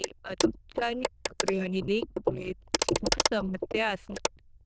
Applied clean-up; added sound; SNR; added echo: neural diffusion model UNIVERSE++.